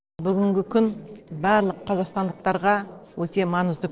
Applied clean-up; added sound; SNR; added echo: neural separator model SepFormer DNS4.